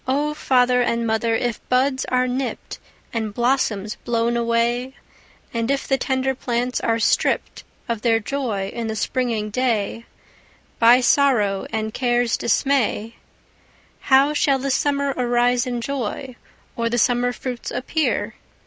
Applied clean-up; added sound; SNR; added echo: none; none; none; none.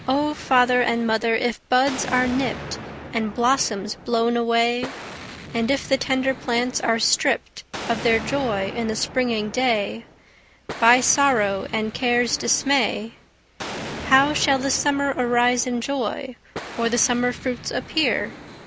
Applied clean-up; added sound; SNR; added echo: none; Explosion; 14 dB; none.